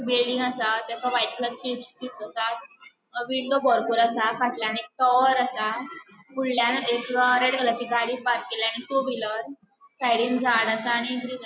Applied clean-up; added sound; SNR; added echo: none; none; none; none.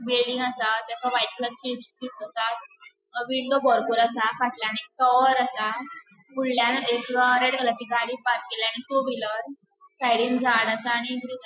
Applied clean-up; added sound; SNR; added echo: classical method spectral subtraction.